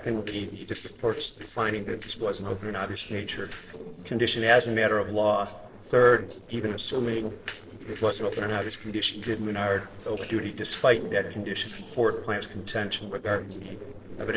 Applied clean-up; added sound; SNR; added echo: neural separator model SepFormer DNS4.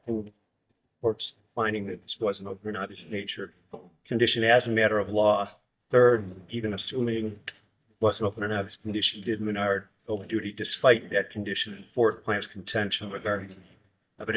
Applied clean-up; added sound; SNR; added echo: neural mask model DeepFilterNet 3.